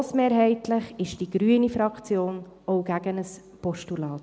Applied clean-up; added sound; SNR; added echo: none; none; none; none.